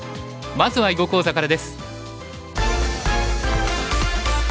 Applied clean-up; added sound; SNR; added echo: none; none; none; none.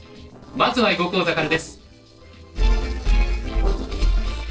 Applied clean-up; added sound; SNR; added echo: neural separator model SepFormer DNS4.